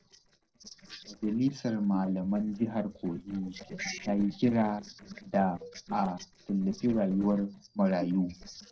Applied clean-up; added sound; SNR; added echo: neural separator model SepFormer DNS4.